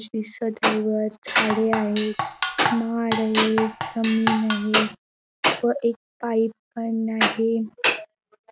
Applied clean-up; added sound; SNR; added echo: none; Drum kit; 5 dB; none.